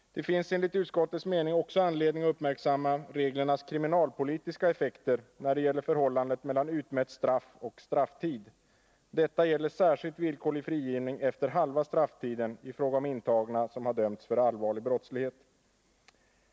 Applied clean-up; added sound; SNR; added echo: none; none; none; none.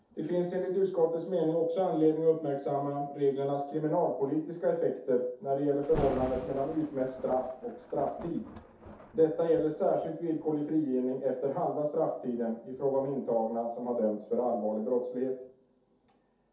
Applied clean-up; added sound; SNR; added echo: none; Thunder; 19 dB; reverberation time 0.5 s.